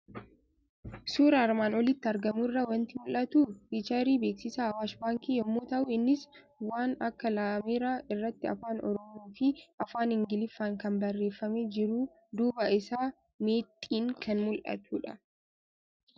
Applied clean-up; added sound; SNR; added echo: none; none; none; none.